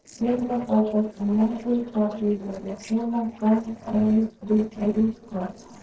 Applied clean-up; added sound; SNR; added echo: neural separator model SepFormer DNS4.